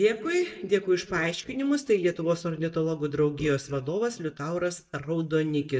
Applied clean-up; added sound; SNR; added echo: neural mask model DeepFilterNet 3.